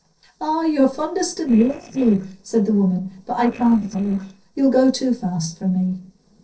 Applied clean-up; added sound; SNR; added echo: neural separator model SepFormer DNS4.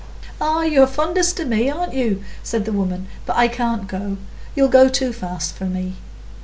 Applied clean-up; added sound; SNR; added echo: none; none; none; none.